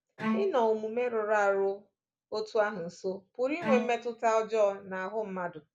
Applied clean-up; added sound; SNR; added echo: none; Bowed string instrument; 7 dB; none.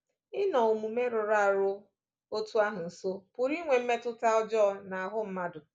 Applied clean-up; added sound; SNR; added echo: none; none; none; none.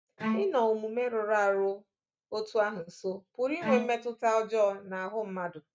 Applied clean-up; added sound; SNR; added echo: neural mask model RNNoise.